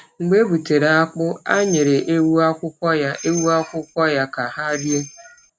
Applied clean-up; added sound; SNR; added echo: none; Bell; 15 dB; none.